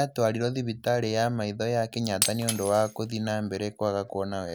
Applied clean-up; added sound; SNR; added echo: none; Shatter; 11 dB; none.